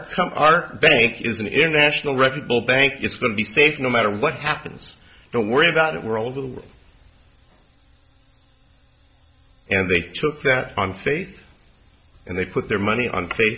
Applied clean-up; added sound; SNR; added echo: none; none; none; none.